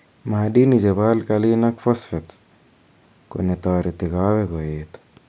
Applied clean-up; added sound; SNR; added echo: none; none; none; none.